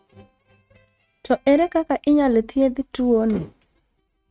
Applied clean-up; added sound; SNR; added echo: neural mask model RNNoise.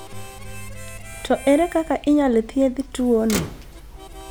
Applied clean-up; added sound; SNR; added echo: none; Harmonica + Motor vehicle (road); 15 dB; none.